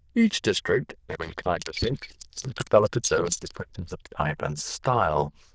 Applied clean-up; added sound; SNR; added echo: neural diffusion model UNIVERSE++.